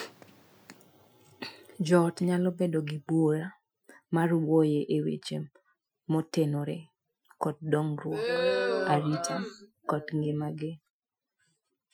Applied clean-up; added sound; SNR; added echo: classical method Wiener filter.